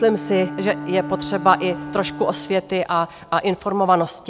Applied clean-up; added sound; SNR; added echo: none; Bowed string instrument; 12 dB; none.